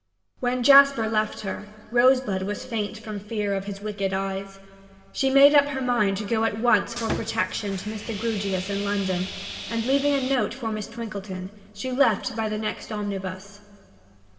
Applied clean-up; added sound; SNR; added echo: none; Sawing; 9 dB; reverberation time 2.0 s.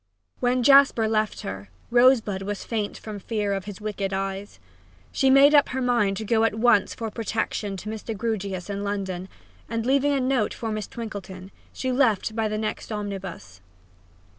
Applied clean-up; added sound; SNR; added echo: none; none; none; none.